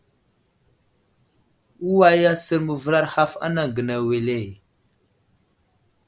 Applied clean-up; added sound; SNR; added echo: none; none; none; none.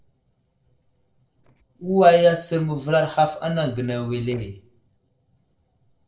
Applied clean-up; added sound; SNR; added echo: neural separator model SepFormer DNS4.